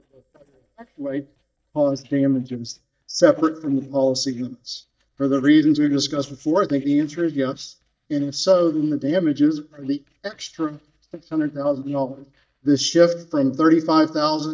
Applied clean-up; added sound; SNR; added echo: neural mask model DeepFilterNet 3.